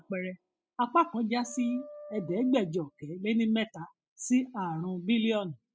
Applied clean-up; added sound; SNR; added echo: classical method spectral subtraction.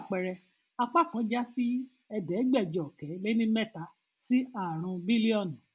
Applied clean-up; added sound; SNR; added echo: none; none; none; none.